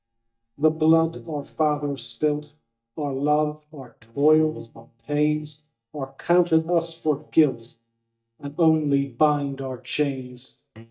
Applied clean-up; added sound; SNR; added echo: neural mask model DeepFilterNet 3.